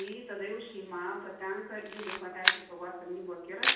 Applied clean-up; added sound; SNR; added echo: none; Camera; -4 dB; reverberation time 0.8 s.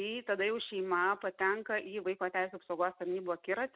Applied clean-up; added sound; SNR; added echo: none; none; none; none.